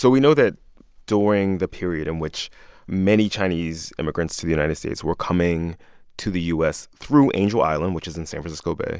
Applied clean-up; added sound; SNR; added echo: none; none; none; none.